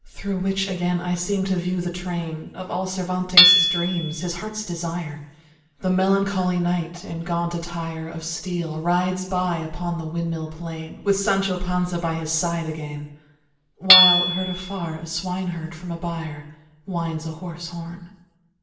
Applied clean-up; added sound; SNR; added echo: none; Hammer / Chink, clink; -3 dB; reverberation time 0.7 s.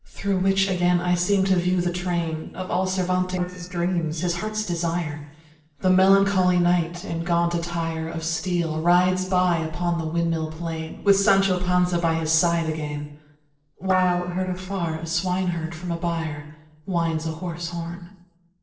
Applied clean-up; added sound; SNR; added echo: neural separator model SepFormer DNS4.